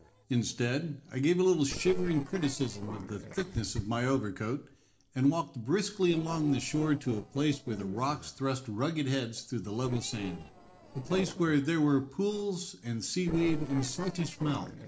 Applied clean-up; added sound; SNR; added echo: neural separator model SepFormer DNS4.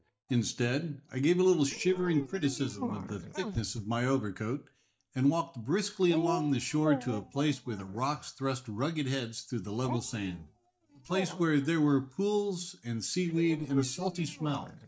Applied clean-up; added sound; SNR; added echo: neural mask model DeepFilterNet 3.